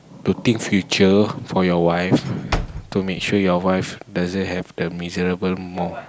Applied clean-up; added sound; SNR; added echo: none; Slam / Wood; 10 dB; none.